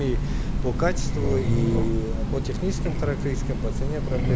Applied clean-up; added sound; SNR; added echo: none; Train; -4 dB; none.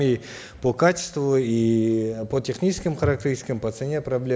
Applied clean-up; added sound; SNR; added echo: none; none; none; none.